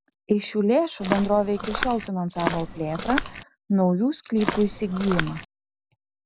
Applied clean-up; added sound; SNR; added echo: none; Walk, footsteps; 5 dB; none.